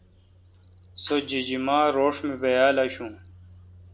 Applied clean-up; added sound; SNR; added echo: none; Cricket; 19 dB; none.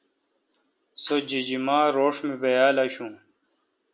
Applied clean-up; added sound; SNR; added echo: none; none; none; none.